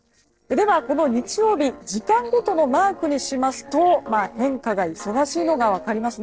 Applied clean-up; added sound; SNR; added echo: neural separator model SepFormer DNS4.